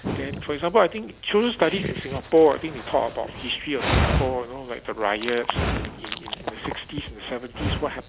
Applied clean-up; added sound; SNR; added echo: none; Dog; 4 dB; none.